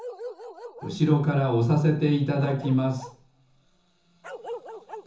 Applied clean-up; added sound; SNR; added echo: none; Bark; 16 dB; reverberation time 0.6 s.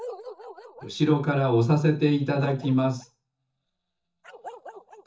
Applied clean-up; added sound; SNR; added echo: neural mask model DeepFilterNet 3.